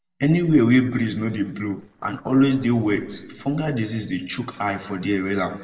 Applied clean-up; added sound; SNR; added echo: neural separator model SepFormer DNS4.